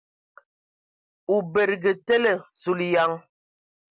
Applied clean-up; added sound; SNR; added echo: none; none; none; none.